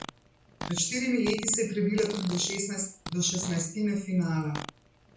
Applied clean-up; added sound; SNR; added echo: none; Fart; 13 dB; reverberation time 0.3 s.